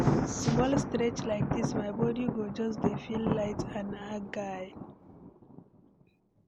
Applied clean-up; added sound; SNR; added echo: none; Thunder; -1 dB; none.